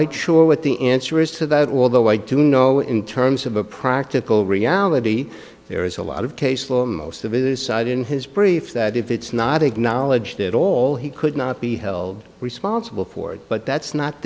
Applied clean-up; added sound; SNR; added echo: none; none; none; none.